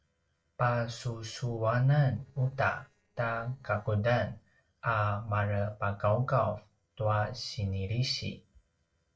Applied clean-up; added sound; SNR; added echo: neural separator model SepFormer DNS4.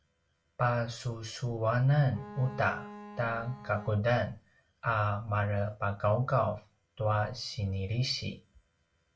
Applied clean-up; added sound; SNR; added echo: none; Bowed string instrument; 15 dB; reverberation time 0.2 s.